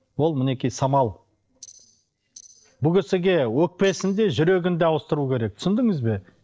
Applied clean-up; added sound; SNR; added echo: neural separator model SepFormer DNS4.